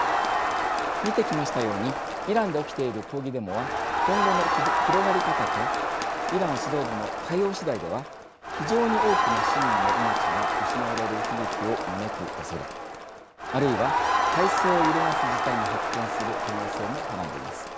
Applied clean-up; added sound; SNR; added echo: none; Crowd; -3 dB; none.